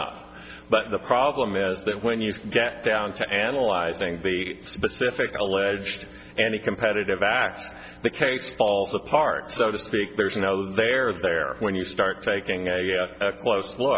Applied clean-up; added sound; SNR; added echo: none; none; none; none.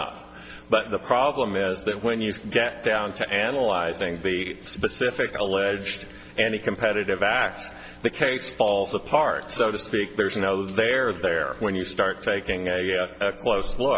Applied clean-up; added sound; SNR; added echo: none; Sink (filling or washing) / Water tap, faucet; 18 dB; none.